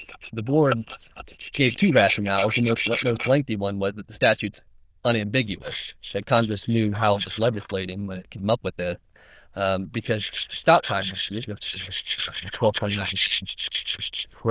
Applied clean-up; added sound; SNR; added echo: neural diffusion model UNIVERSE++.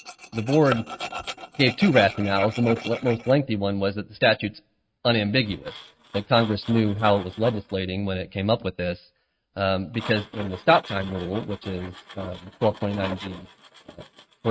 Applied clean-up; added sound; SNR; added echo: neural mask model RNNoise.